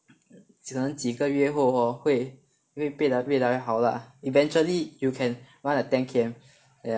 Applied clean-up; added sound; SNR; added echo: none; none; none; none.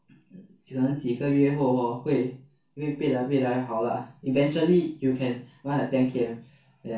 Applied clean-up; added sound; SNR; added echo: none; none; none; reverberation time 0.2 s.